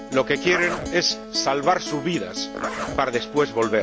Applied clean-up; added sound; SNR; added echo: none; Acoustic guitar + Zipper (clothing); 8 dB; none.